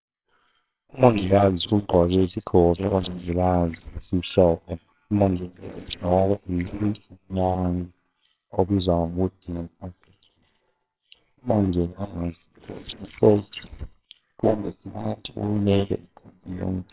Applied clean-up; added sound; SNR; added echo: neural separator model SepFormer WHAMR!.